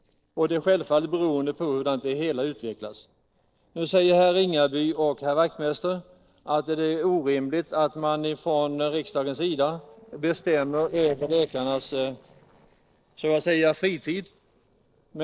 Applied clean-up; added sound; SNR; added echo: neural separator model SepFormer DNS4.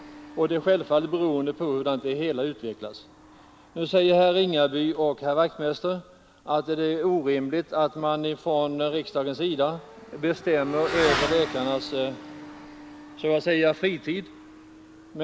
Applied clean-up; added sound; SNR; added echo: none; Motorcycle / Accelerating, revving, vroom; 13 dB; none.